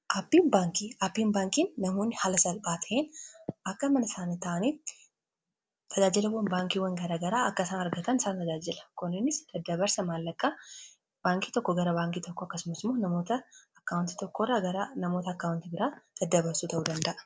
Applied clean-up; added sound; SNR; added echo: none; none; none; none.